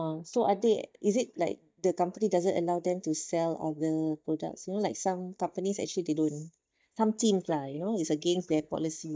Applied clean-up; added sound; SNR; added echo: neural mask model DeepFilterNet 3.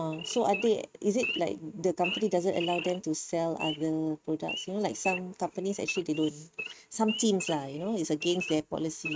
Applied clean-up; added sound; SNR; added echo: neural mask model RNNoise.